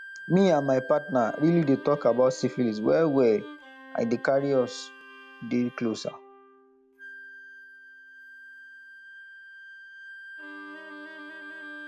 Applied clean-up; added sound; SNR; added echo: none; Bowed string instrument + Wind instrument, woodwind instrument; 17 dB; none.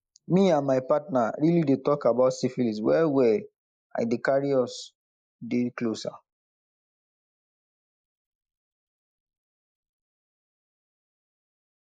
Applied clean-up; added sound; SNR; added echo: neural mask model Resemble Enhance denoiser.